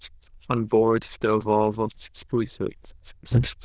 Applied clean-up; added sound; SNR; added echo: neural diffusion model UNIVERSE++.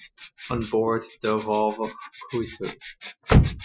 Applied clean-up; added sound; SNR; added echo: classical method Wiener filter.